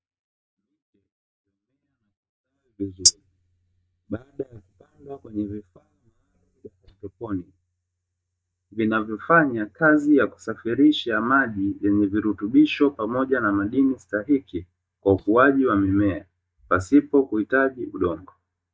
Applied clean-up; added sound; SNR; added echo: neural mask model DeepFilterNet 3.